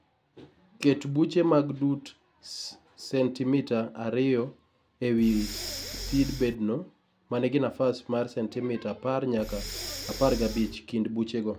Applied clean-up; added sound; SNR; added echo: none; Breathing; 8 dB; none.